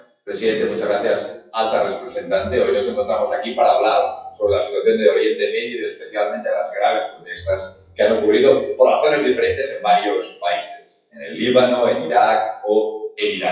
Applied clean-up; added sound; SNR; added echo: classical method WPE with log-MMSE.